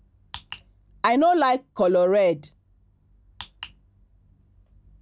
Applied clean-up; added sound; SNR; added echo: none; none; none; none.